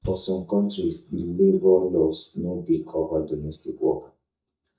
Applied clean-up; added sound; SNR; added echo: neural mask model DeepFilterNet 3.